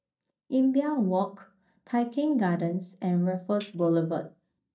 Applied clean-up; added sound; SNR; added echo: neural mask model DeepFilterNet 3.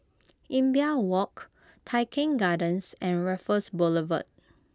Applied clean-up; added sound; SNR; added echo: none; none; none; none.